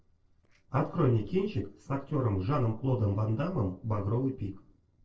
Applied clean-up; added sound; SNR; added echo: neural separator model SepFormer DNS4.